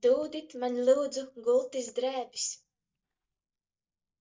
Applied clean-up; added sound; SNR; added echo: neural mask model DeepFilterNet 3.